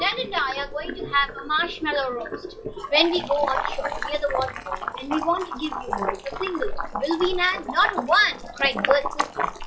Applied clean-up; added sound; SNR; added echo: classical method WPE with log-MMSE.